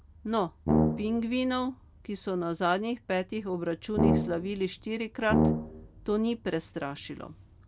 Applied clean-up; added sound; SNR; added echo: none; Brass instrument; -2 dB; none.